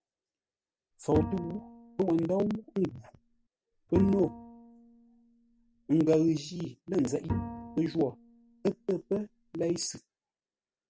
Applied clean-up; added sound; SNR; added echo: none; Bowed string instrument; 9 dB; none.